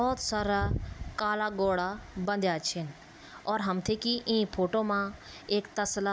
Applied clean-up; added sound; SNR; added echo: none; none; none; none.